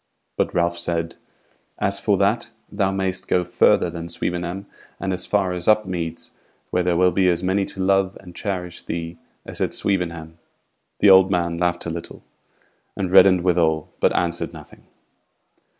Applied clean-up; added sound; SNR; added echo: none; none; none; none.